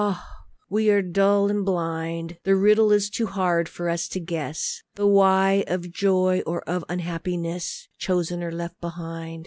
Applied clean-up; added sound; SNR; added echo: none; none; none; none.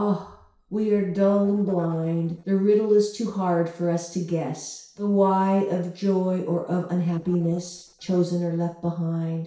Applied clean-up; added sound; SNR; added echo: neural separator model SepFormer DNS4.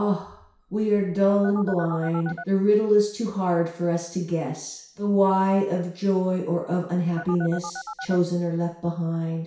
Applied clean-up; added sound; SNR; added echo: none; Telephone; 12 dB; reverberation time 0.6 s.